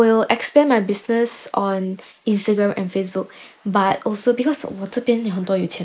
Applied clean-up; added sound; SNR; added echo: neural mask model Resemble Enhance denoiser.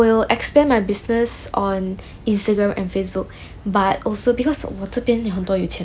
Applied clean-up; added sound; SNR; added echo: none; none; none; none.